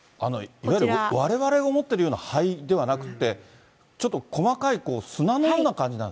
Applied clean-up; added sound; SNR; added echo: none; none; none; none.